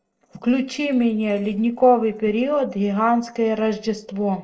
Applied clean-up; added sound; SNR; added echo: neural separator model SepFormer DNS4.